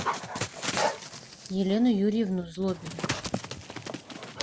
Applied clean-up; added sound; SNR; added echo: none; Dog; 4 dB; none.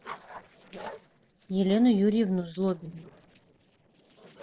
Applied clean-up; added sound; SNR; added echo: neural separator model SepFormer DNS4.